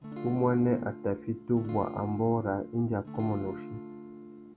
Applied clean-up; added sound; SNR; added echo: none; Acoustic guitar / Strum; 11 dB; none.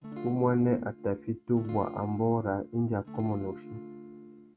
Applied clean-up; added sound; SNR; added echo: neural mask model RNNoise.